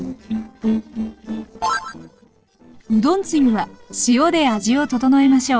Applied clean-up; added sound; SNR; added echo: neural separator model SepFormer DNS4.